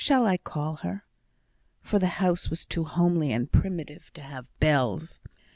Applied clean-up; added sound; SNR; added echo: none; none; none; none.